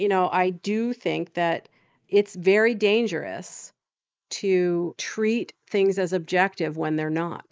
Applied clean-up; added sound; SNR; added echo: neural mask model Resemble Enhance denoiser.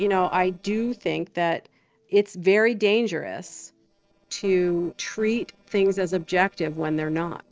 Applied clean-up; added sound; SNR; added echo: neural separator model SepFormer DNS4.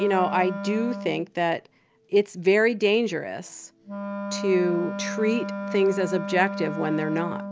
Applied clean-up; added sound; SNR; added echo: none; Wind instrument, woodwind instrument; 8 dB; none.